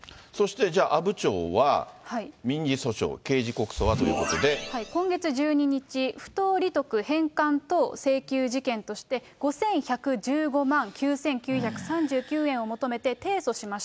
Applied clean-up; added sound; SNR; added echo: none; none; none; none.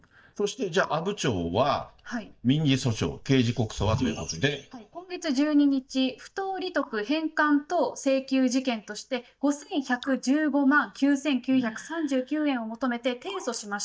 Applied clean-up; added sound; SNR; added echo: neural mask model DeepFilterNet 3.